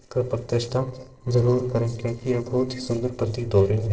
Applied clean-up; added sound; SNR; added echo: neural separator model SepFormer DNS4.